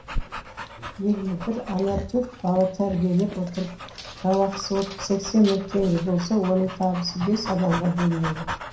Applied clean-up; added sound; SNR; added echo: none; Dog; 11 dB; reverberation time 0.5 s.